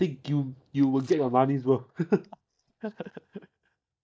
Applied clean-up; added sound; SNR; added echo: neural mask model DeepFilterNet 3.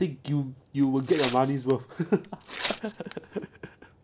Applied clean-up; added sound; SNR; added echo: none; Tearing; 6 dB; none.